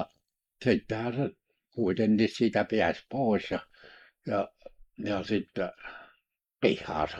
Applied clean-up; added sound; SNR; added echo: neural mask model Resemble Enhance denoiser.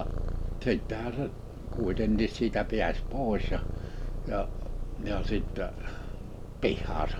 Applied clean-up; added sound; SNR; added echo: none; Purr; 0 dB; none.